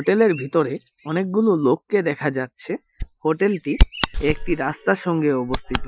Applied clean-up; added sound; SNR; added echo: classical method Wiener filter.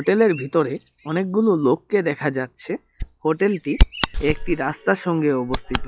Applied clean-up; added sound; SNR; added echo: classical method log-MMSE.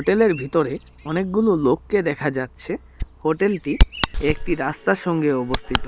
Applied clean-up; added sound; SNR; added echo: none; Bird vocalization, bird call, bird song; 5 dB; none.